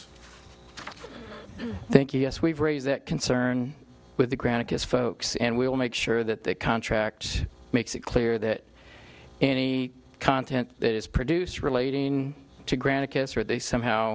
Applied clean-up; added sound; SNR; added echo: none; none; none; none.